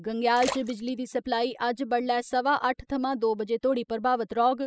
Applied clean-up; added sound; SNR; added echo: classical method spectral subtraction.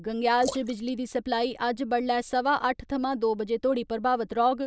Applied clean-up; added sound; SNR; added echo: neural mask model Resemble Enhance denoiser.